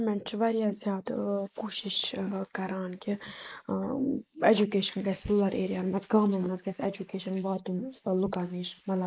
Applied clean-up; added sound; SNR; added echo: neural mask model Resemble Enhance denoiser.